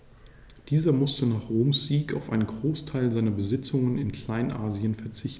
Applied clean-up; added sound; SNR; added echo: none; none; none; none.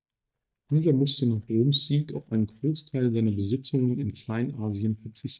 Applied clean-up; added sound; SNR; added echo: neural mask model DeepFilterNet 3.